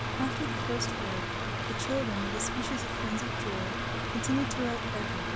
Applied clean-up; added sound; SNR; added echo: none; Mechanical fan; -3 dB; none.